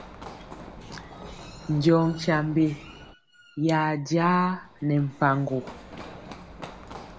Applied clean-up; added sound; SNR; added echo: none; Run; 17 dB; none.